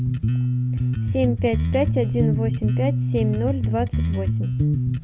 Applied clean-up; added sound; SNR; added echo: none; Bass guitar; -5 dB; none.